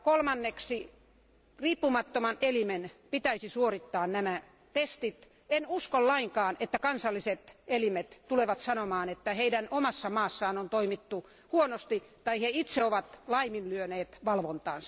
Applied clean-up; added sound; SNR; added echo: none; none; none; none.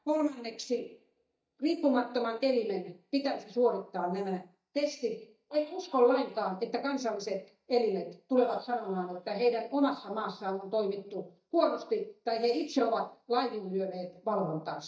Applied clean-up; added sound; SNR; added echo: neural mask model DeepFilterNet 3.